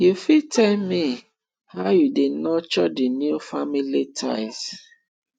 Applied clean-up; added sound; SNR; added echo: neural mask model RNNoise.